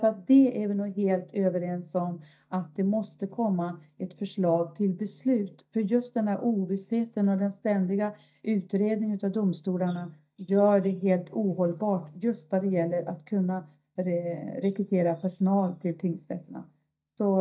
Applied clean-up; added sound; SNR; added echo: neural mask model DeepFilterNet 3.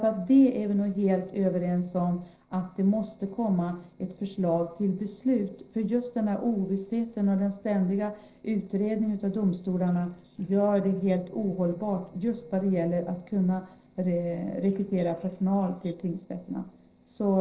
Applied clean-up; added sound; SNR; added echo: neural separator model SepFormer DNS4.